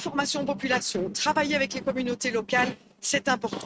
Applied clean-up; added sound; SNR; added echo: neural mask model RNNoise.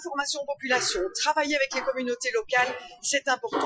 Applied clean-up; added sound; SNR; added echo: classical method Wiener filter.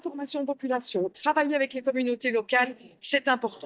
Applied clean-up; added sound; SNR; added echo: neural mask model DeepFilterNet 3.